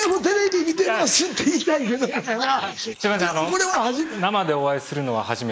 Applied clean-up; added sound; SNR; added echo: neural mask model Resemble Enhance denoiser.